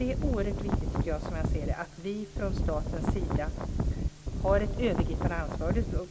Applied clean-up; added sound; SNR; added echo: none; Wind; -4 dB; none.